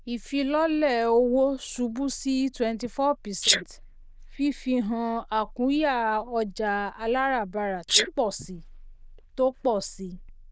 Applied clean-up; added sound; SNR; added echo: neural diffusion model UNIVERSE++.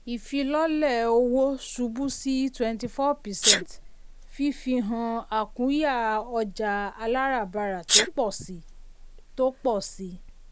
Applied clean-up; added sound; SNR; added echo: none; Sneeze; 6 dB; none.